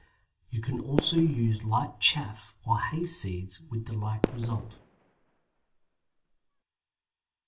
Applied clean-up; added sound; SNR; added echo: none; Fireworks; 7 dB; reverberation time 0.2 s.